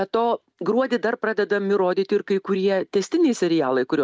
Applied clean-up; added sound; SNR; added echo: none; none; none; none.